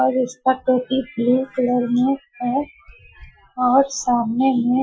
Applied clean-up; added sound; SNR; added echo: classical method Wiener filter.